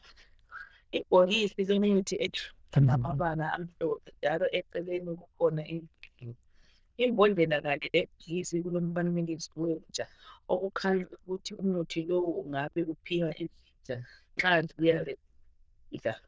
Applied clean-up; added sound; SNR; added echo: neural diffusion model UNIVERSE++.